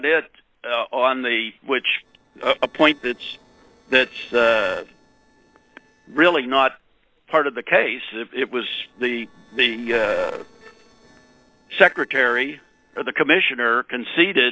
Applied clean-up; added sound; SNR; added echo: neural separator model SepFormer DNS4.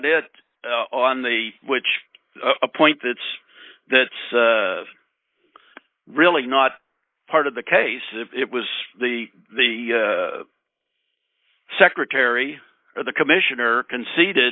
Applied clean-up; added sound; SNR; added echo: neural mask model Resemble Enhance denoiser.